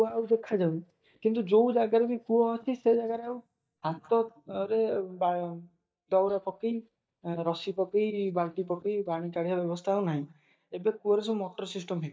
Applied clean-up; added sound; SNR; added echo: neural mask model DeepFilterNet 3.